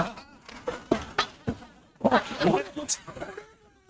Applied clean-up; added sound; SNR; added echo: neural mask model RNNoise.